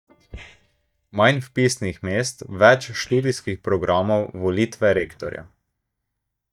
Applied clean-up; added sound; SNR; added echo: neural mask model DeepFilterNet 3.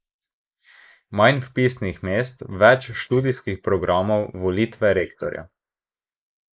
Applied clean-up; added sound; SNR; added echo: neural mask model Resemble Enhance denoiser.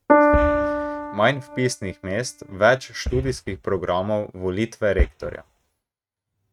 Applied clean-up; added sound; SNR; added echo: neural mask model RNNoise.